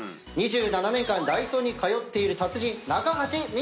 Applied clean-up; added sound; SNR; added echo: none; none; none; none.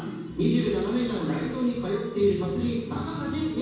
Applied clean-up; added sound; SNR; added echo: none; none; none; reverberation time 1.2 s.